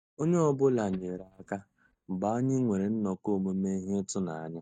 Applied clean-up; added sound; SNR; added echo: neural mask model DeepFilterNet 3.